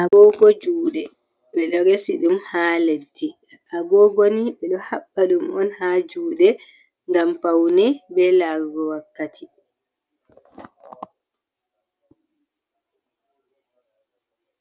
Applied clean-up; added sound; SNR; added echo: none; none; none; none.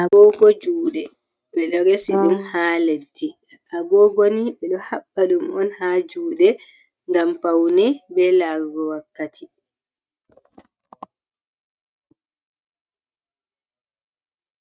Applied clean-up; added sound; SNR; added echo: neural mask model RNNoise.